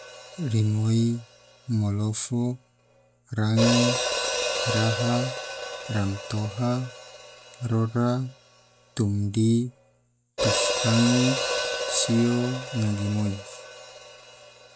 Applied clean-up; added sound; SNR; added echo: none; Hi-hat; 5 dB; none.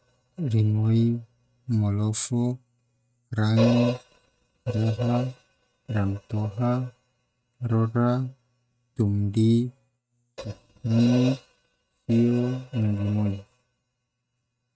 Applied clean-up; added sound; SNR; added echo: neural mask model RNNoise.